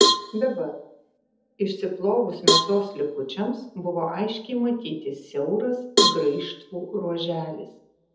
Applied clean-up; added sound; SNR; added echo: none; Cowbell; -1 dB; reverberation time 0.7 s.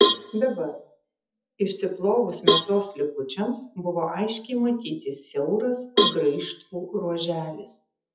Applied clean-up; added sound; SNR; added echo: classical method WPE with log-MMSE.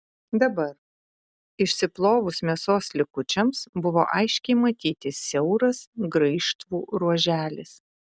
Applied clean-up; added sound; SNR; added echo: none; none; none; none.